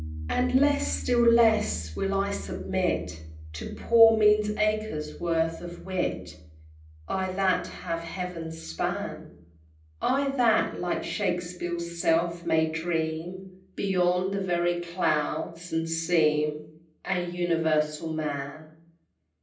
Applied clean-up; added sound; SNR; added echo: none; Piano; 15 dB; reverberation time 0.6 s.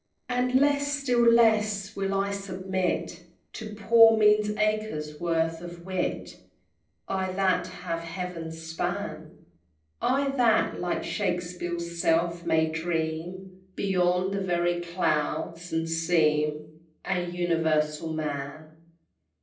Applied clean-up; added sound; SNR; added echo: neural separator model SepFormer DNS4.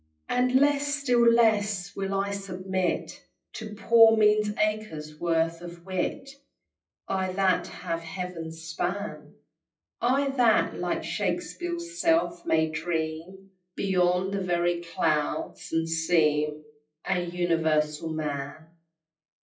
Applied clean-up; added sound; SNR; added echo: classical method WPE with log-MMSE.